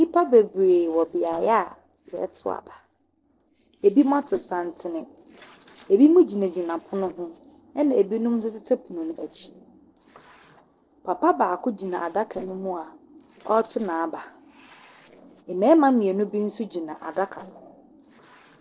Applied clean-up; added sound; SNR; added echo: neural separator model SepFormer DNS4.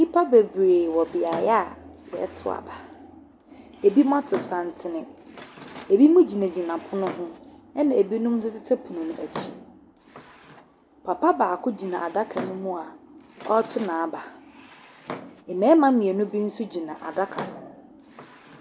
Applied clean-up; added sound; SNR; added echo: none; Drawer open or close; 18 dB; none.